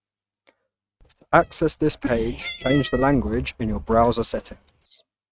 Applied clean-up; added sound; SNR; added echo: neural mask model RNNoise.